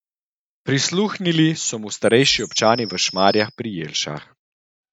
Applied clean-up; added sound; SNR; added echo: neural mask model RNNoise.